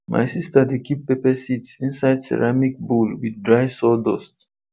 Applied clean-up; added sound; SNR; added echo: none; none; none; none.